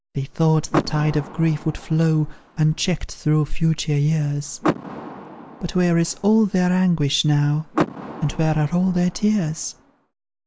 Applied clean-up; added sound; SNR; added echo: none; Door / Car; 10 dB; none.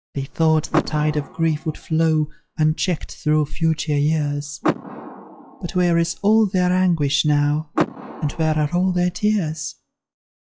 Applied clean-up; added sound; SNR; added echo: classical method log-MMSE.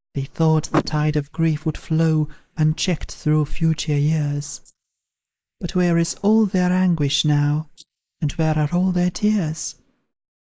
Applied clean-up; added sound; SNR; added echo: neural mask model Resemble Enhance denoiser.